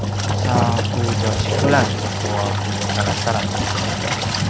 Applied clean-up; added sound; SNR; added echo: none; Engine; -4 dB; none.